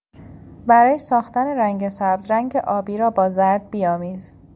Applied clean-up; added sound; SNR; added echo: none; none; none; none.